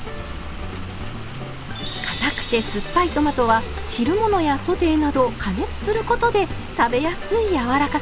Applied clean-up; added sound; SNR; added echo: none; Rain; 10 dB; none.